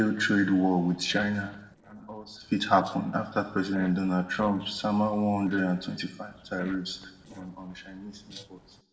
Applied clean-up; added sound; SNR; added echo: neural separator model SepFormer DNS4.